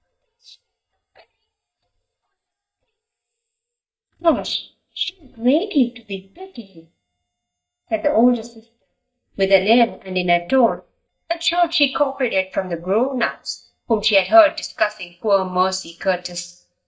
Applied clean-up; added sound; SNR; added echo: neural mask model DeepFilterNet 3.